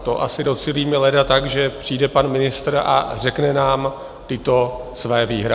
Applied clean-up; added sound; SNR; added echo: none; none; none; none.